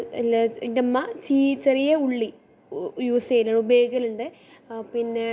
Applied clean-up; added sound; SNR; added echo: none; none; none; none.